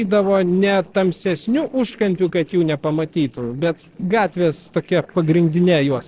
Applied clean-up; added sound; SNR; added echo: neural separator model SepFormer DNS4.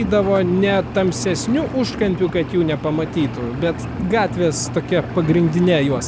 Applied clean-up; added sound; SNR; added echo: none; Engine; 9 dB; none.